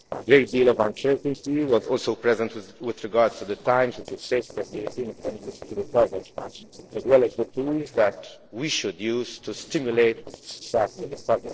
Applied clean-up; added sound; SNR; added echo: neural separator model SepFormer DNS4.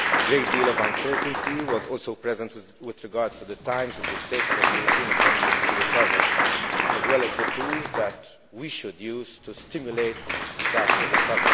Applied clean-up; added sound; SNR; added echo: none; Applause; -5 dB; none.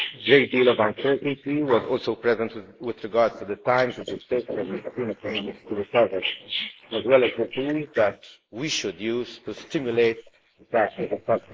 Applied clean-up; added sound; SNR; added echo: neural mask model Resemble Enhance denoiser.